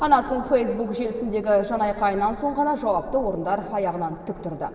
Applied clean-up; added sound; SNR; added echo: none; Thunder; 17 dB; reverberation time 2.8 s.